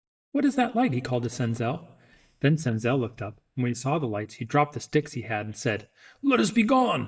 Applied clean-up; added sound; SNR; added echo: neural mask model DeepFilterNet 3.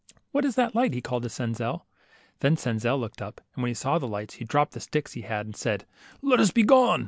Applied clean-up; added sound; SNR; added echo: none; none; none; none.